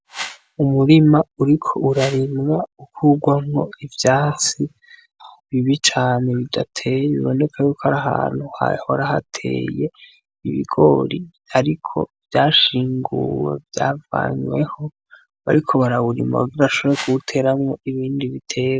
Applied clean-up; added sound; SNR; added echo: none; Whoosh, swoosh, swish; 14 dB; none.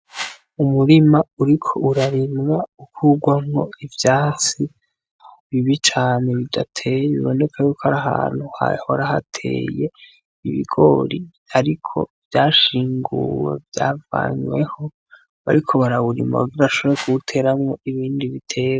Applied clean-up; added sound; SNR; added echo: neural mask model RNNoise.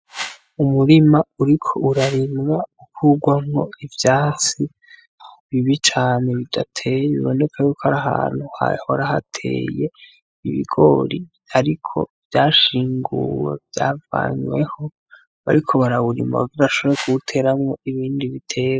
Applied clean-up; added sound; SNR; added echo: classical method spectral subtraction.